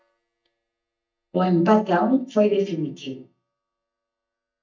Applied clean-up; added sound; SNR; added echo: neural mask model DeepFilterNet 3.